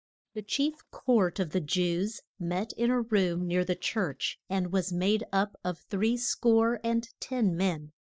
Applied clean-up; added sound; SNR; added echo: neural mask model DeepFilterNet 3.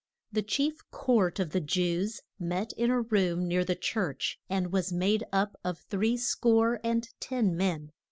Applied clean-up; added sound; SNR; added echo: none; none; none; none.